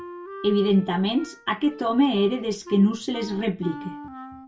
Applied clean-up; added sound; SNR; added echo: none; Wind instrument, woodwind instrument; 16 dB; reverberation time 0.1 s.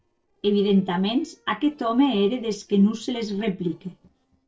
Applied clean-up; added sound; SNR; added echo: neural separator model SepFormer DNS4.